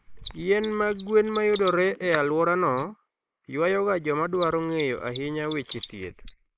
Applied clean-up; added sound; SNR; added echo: neural mask model Resemble Enhance denoiser.